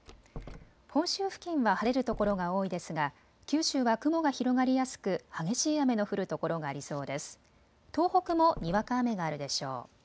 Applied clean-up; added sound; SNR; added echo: none; Door; 18 dB; none.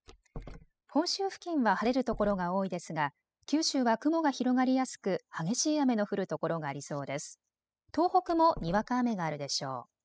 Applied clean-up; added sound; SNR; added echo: classical method spectral subtraction.